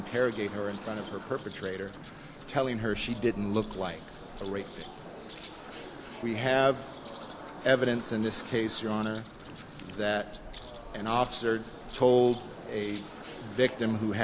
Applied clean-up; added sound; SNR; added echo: none; Bird; 13 dB; none.